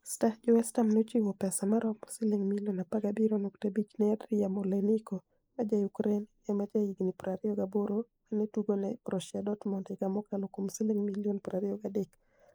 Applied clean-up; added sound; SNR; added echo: neural mask model Resemble Enhance denoiser.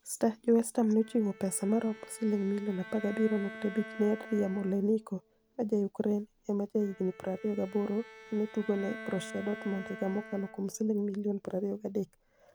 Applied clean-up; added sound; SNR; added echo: none; Bowed string instrument; 17 dB; none.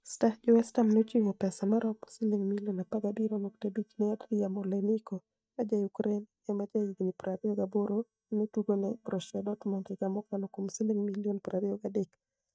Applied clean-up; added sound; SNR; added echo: neural mask model DeepFilterNet 3.